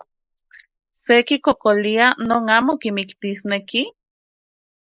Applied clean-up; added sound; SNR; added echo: neural mask model Resemble Enhance denoiser.